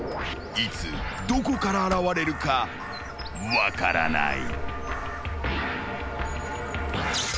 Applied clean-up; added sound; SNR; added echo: none; Squeak + Crow; 10 dB; none.